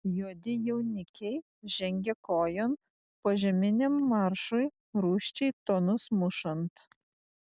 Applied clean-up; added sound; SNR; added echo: none; none; none; none.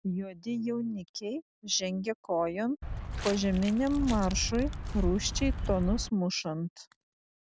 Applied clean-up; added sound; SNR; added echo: none; Walk, footsteps; 2 dB; none.